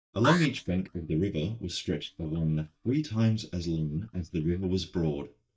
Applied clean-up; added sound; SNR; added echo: neural mask model DeepFilterNet 3.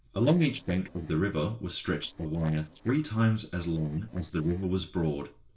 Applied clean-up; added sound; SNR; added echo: neural separator model SepFormer DNS4.